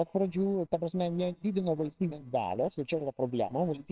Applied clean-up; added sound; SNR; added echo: neural separator model SepFormer WHAMR!.